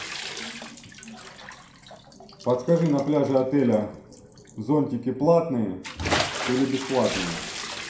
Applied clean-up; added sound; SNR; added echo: none; Bathtub (filling or washing) / Splash, splatter; 9 dB; reverberation time 0.5 s.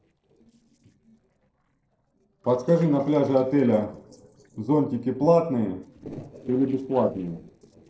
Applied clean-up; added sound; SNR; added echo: neural separator model SepFormer DNS4.